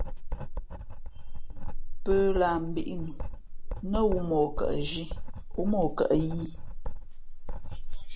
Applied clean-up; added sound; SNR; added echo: none; Writing; -1 dB; none.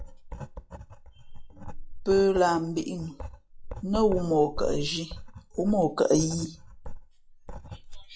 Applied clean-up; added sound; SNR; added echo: classical method log-MMSE.